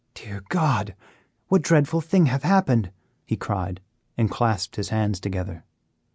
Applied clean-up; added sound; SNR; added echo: none; none; none; none.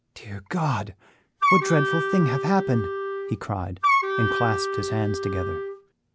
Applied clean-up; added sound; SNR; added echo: none; Wind instrument, woodwind instrument; -1 dB; none.